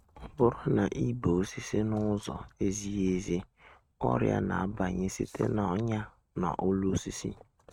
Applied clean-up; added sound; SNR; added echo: neural mask model RNNoise.